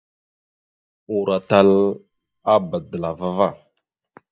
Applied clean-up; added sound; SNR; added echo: neural mask model DeepFilterNet 3.